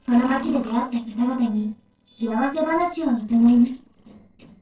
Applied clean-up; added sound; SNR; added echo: neural separator model SepFormer DNS4.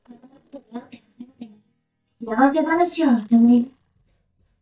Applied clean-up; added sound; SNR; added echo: neural mask model DeepFilterNet 3.